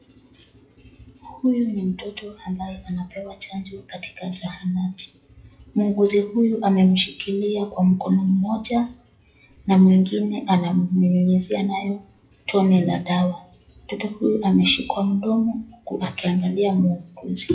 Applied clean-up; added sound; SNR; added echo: classical method WPE with log-MMSE.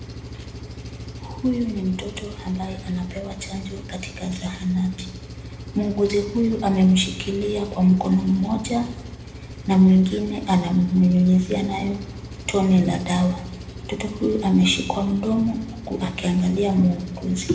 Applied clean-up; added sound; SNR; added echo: none; Engine; 14 dB; reverberation time 0.8 s.